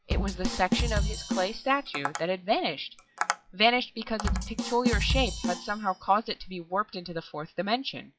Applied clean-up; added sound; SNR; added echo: classical method log-MMSE.